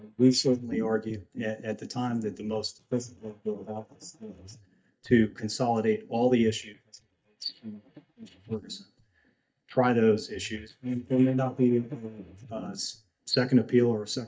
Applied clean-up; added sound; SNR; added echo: neural mask model DeepFilterNet 3.